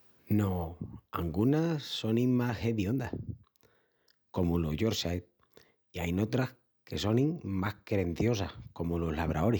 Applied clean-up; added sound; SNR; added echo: none; none; none; none.